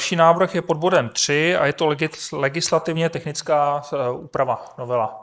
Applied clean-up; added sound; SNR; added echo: neural mask model Resemble Enhance denoiser.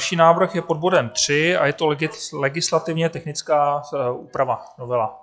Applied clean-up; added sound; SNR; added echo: classical method log-MMSE.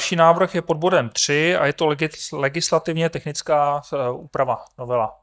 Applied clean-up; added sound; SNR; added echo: neural mask model DeepFilterNet 3.